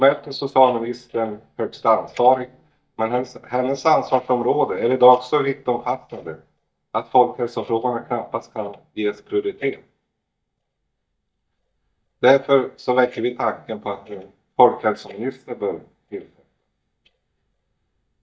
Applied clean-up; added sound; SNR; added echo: neural mask model DeepFilterNet 3.